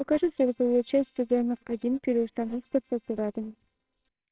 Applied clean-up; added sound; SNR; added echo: neural separator model SepFormer WHAMR!.